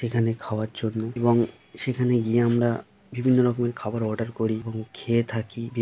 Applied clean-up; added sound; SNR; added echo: none; none; none; none.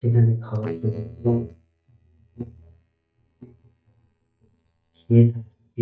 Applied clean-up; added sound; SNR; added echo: neural mask model DeepFilterNet 3.